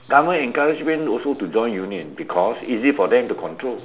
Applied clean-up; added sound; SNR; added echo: none; none; none; none.